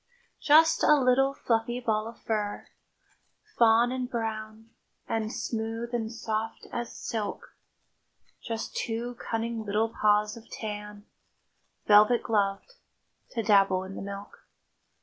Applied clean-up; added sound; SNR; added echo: none; none; none; none.